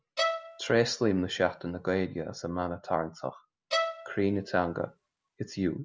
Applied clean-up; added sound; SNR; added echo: none; Bowed string instrument; 5 dB; none.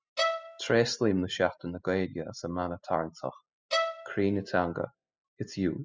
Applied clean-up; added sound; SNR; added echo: classical method spectral subtraction.